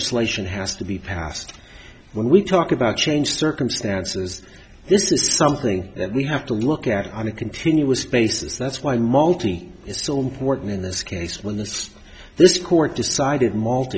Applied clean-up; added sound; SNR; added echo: none; none; none; none.